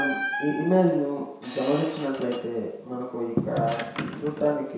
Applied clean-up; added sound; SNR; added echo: none; Squeak; 7 dB; reverberation time 0.7 s.